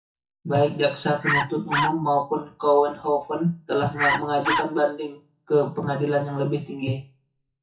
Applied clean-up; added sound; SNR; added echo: classical method WPE with log-MMSE.